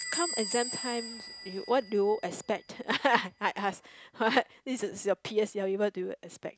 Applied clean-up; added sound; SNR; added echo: none; Squeak / Bell; 11 dB; none.